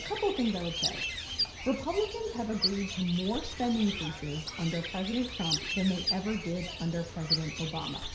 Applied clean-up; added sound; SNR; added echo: none; Bird; 4 dB; reverberation time 0.5 s.